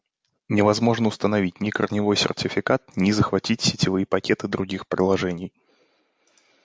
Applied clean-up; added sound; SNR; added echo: none; none; none; none.